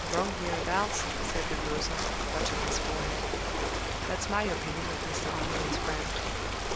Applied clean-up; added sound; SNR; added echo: none; Ocean; -3 dB; none.